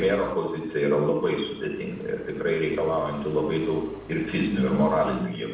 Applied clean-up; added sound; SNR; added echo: none; Accelerating, revving, vroom; 19 dB; reverberation time 0.7 s.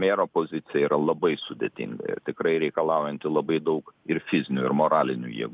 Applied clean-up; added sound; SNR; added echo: none; none; none; none.